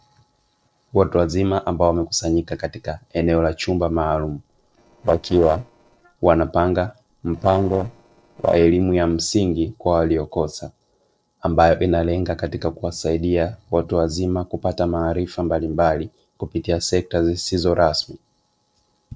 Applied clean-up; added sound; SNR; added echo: neural separator model SepFormer DNS4.